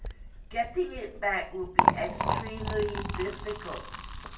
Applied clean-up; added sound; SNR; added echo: none; Liquid; -3 dB; reverberation time 0.2 s.